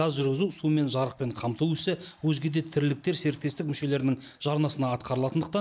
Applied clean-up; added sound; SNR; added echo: neural mask model Resemble Enhance denoiser.